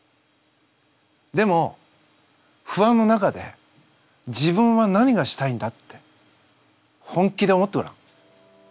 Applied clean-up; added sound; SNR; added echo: none; none; none; none.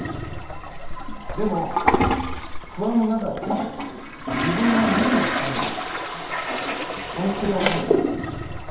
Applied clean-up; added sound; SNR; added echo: none; Toilet flush; -2 dB; reverberation time 0.8 s.